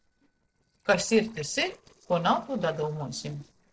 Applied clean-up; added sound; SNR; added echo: neural separator model SepFormer DNS4.